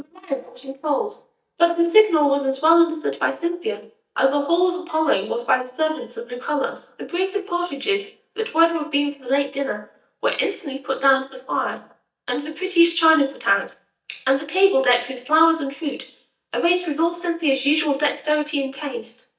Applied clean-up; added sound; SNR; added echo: neural mask model DeepFilterNet 3.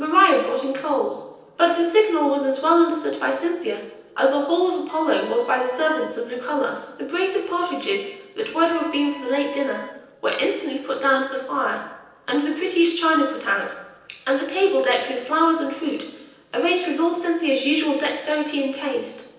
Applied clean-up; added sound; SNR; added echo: neural separator model SepFormer DNS4.